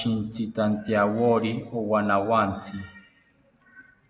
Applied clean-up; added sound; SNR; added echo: none; none; none; none.